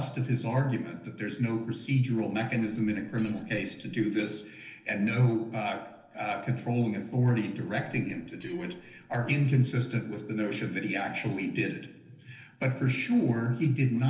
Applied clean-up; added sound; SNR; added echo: neural separator model SepFormer DNS4.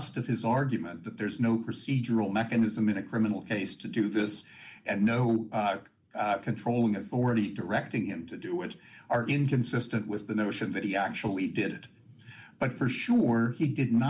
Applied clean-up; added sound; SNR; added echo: none; none; none; none.